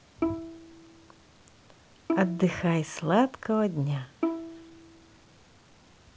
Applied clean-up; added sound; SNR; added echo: none; Bowed string instrument; 6 dB; none.